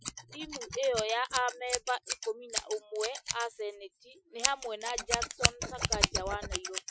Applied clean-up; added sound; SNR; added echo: classical method Wiener filter.